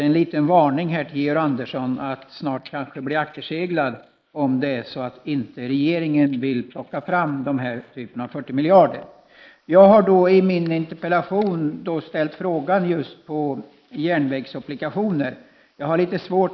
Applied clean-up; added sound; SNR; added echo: neural mask model Resemble Enhance denoiser.